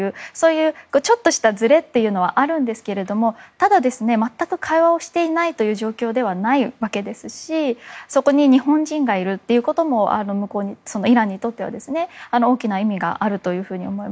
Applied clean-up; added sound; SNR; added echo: none; none; none; none.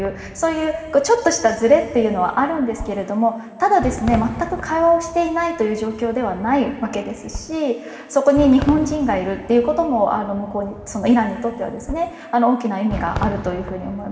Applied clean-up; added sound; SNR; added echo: none; Fireworks; 14 dB; reverberation time 2.0 s.